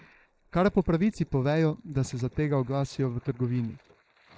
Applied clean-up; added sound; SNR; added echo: neural mask model Resemble Enhance denoiser.